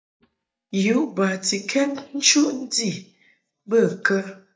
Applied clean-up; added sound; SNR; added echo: neural mask model DeepFilterNet 3.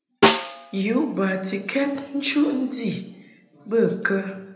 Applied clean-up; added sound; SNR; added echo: none; Snare drum; 1 dB; reverberation time 0.8 s.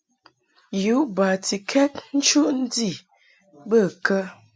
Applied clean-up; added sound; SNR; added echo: none; none; none; none.